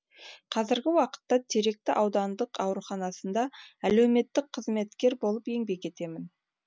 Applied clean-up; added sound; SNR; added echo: none; none; none; none.